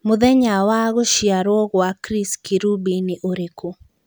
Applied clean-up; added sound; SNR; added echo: none; none; none; none.